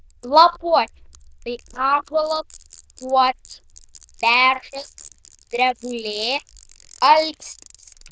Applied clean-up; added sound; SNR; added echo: neural diffusion model UNIVERSE++.